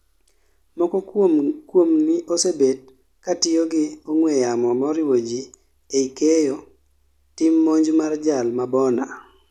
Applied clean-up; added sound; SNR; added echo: none; none; none; none.